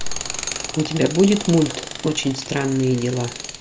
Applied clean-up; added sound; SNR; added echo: none; Tools; 10 dB; none.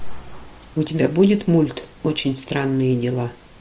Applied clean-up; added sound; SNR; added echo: none; none; none; none.